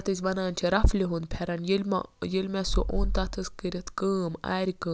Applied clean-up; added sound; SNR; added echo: none; none; none; none.